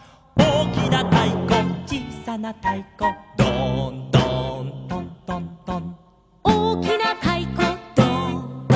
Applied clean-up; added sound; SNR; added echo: none; none; none; none.